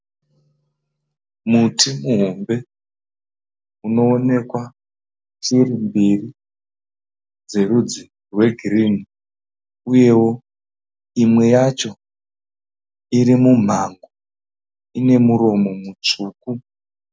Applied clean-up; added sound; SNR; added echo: none; none; none; none.